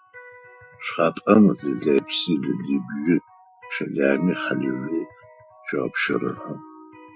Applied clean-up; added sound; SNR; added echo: classical method Wiener filter.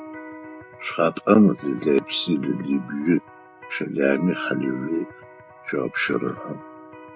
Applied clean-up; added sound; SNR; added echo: none; Electric guitar; 17 dB; none.